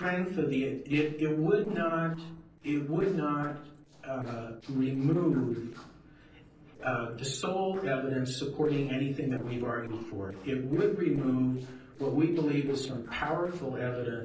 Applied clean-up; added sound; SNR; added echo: neural separator model SepFormer DNS4.